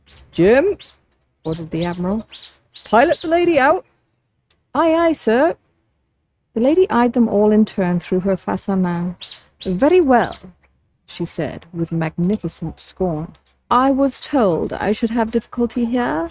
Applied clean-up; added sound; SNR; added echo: neural mask model RNNoise.